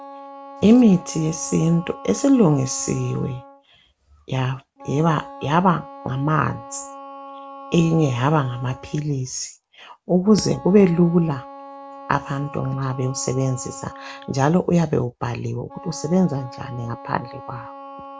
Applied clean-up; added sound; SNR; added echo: none; Wind instrument, woodwind instrument; 18 dB; none.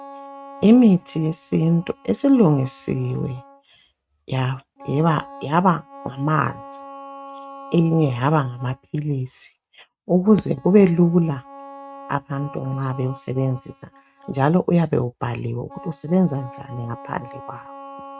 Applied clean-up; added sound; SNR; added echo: neural mask model RNNoise.